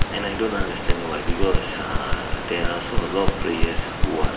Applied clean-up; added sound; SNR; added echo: none; Crackle; -5 dB; reverberation time 1.2 s.